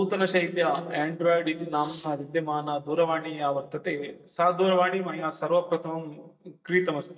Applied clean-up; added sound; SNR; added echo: neural mask model DeepFilterNet 3.